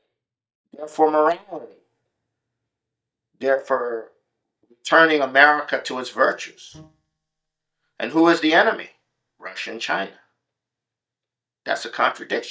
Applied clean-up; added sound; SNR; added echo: neural mask model DeepFilterNet 3.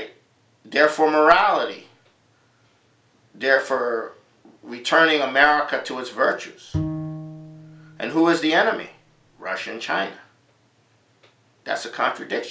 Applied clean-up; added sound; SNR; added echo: none; Bowed string instrument; 10 dB; none.